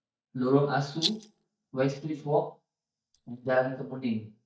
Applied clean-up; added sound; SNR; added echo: neural mask model DeepFilterNet 3.